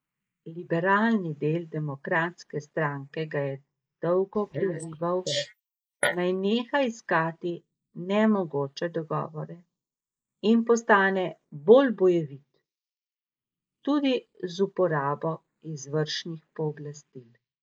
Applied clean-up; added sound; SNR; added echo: neural mask model Resemble Enhance denoiser.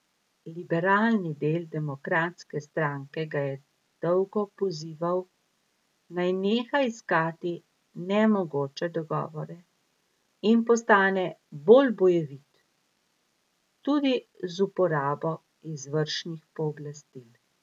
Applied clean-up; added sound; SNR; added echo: none; none; none; none.